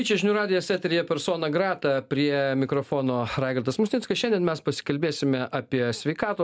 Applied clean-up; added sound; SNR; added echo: none; none; none; none.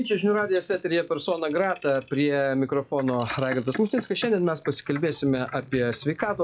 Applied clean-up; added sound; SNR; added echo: classical method log-MMSE.